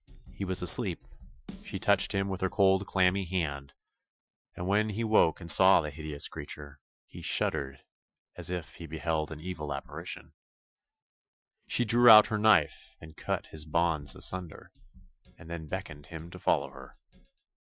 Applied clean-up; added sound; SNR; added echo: classical method Wiener filter.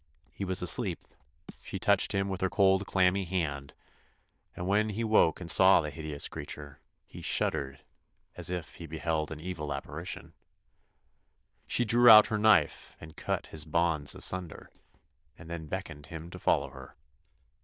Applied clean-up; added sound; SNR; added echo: neural diffusion model UNIVERSE++.